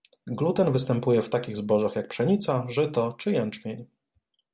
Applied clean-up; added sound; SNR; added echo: none; none; none; none.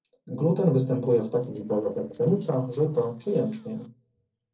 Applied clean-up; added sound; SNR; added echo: neural separator model SepFormer DNS4.